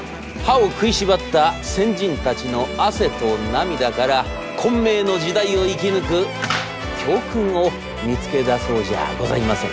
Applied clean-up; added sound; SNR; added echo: none; none; none; none.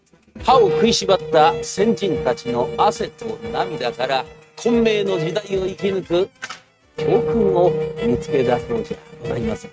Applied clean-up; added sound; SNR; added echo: neural mask model RNNoise.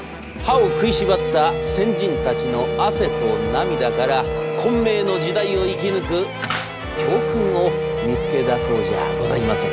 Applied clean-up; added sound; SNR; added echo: none; Wind instrument, woodwind instrument; 2 dB; none.